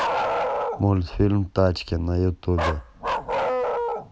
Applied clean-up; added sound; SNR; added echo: none; Bark; 3 dB; none.